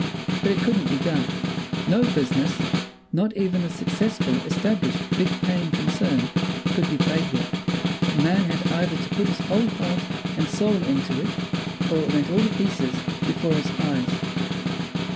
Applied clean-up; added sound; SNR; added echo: none; Snare drum; 0 dB; none.